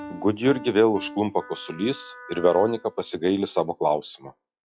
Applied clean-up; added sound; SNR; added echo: classical method log-MMSE.